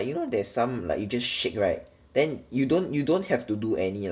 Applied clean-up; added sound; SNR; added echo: none; none; none; none.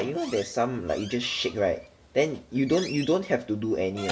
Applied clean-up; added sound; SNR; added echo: none; Squeak / Slam; 15 dB; none.